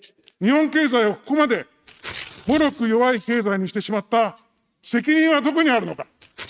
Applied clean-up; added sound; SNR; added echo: neural mask model RNNoise.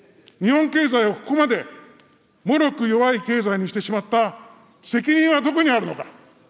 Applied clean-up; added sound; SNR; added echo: none; none; none; none.